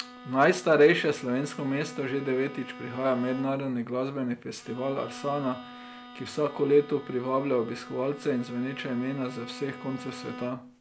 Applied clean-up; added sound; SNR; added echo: none; Bowed string instrument; 16 dB; none.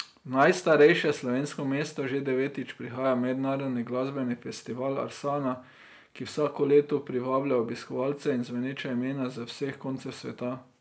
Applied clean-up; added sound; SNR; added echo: none; none; none; none.